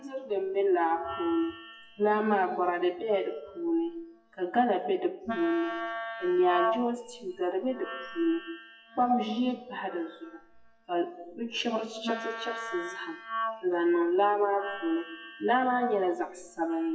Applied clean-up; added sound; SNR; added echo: classical method WPE with log-MMSE.